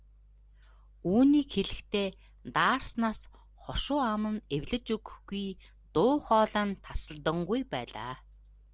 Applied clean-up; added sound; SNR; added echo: none; none; none; none.